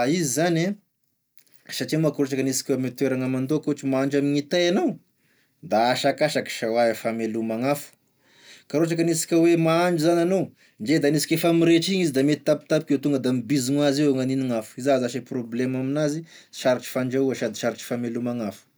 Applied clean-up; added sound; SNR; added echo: none; none; none; none.